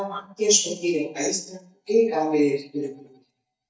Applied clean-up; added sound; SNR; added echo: neural mask model DeepFilterNet 3.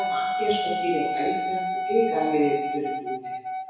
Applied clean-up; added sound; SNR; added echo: none; Wind instrument, woodwind instrument; 1 dB; reverberation time 1.0 s.